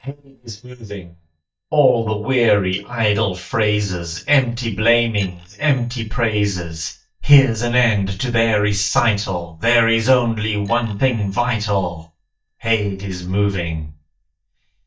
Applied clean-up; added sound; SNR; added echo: neural mask model DeepFilterNet 3.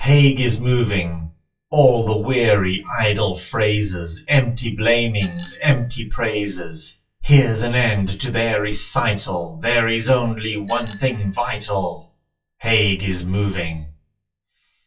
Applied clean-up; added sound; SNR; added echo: classical method WPE with log-MMSE.